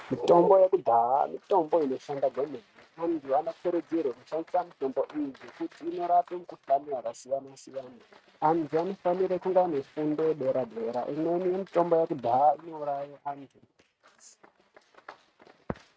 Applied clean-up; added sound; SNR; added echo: neural mask model RNNoise.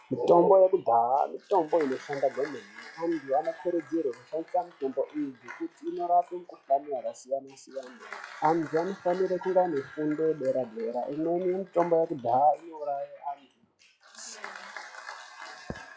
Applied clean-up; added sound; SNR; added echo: classical method log-MMSE.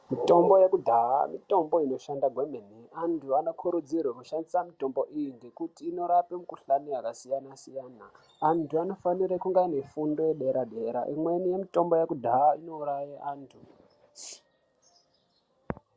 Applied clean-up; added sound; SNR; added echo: none; none; none; none.